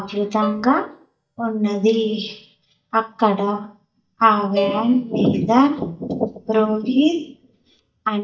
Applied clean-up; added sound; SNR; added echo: neural mask model DeepFilterNet 3.